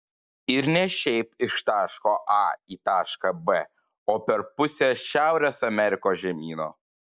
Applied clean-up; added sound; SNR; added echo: none; none; none; none.